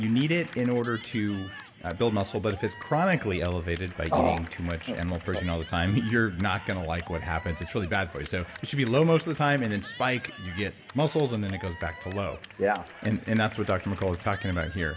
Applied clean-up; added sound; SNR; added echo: none; Cheering / Clapping; 17 dB; reverberation time 1.6 s.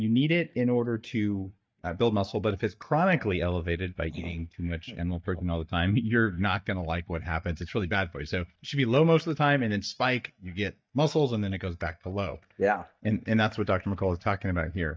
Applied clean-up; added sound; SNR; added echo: neural mask model DeepFilterNet 3.